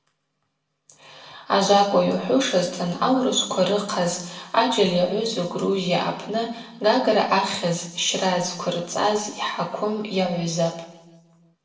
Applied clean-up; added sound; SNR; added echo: none; none; none; reverberation time 0.9 s.